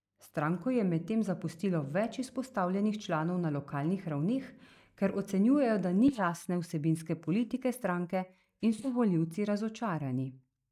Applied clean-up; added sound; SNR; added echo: neural mask model DeepFilterNet 3.